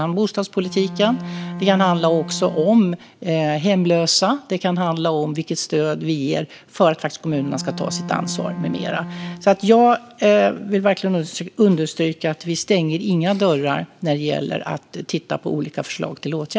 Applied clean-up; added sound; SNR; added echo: none; Bowed string instrument; 11 dB; none.